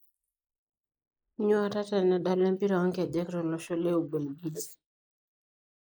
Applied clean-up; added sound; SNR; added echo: neural mask model Resemble Enhance denoiser.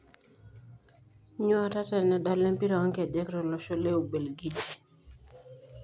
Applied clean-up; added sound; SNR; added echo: none; none; none; none.